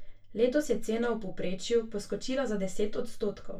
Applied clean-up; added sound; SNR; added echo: none; none; none; reverberation time 0.2 s.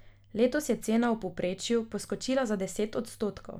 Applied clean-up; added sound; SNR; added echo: none; none; none; none.